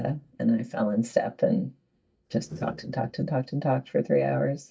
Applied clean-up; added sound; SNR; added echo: neural mask model DeepFilterNet 3.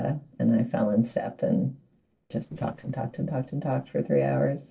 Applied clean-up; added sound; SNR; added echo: neural separator model SepFormer DNS4.